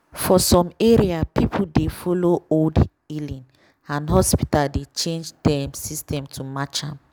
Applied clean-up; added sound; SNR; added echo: none; none; none; none.